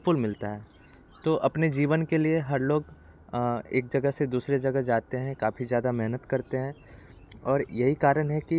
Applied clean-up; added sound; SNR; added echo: none; none; none; none.